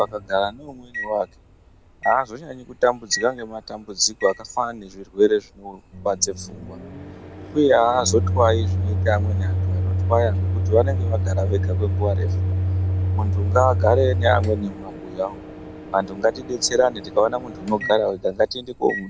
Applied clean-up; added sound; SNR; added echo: none; Microwave oven; 2 dB; none.